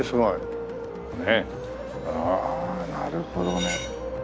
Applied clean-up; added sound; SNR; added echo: none; Cutlery, silverware; 8 dB; none.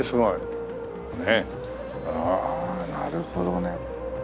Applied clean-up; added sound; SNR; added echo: none; none; none; none.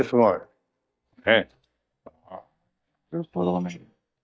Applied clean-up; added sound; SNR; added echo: neural mask model DeepFilterNet 3.